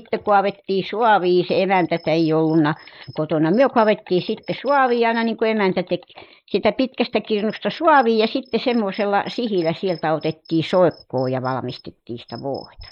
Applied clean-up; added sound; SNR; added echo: neural mask model Resemble Enhance denoiser.